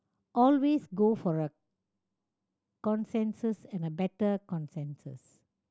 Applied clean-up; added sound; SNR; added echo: none; none; none; none.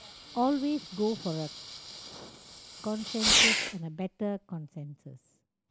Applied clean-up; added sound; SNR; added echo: none; Fireworks; -1 dB; none.